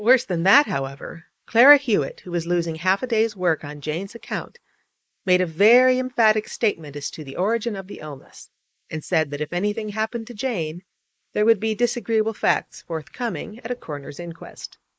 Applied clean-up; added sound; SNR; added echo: neural mask model Resemble Enhance denoiser.